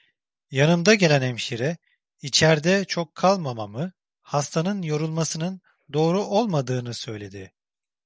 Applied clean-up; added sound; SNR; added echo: none; none; none; none.